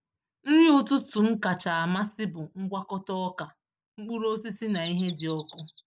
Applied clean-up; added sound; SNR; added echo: none; Bird vocalization, bird call, bird song; 11 dB; none.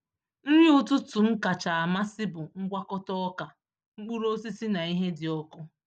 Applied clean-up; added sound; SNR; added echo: none; none; none; none.